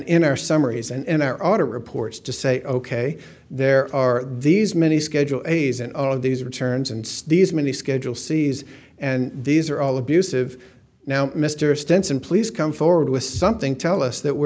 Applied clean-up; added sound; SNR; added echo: none; none; none; none.